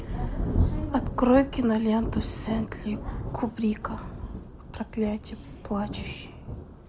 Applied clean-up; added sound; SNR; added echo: none; Thunder; 4 dB; none.